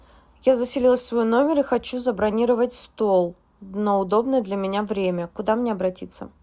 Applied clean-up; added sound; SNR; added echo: none; none; none; none.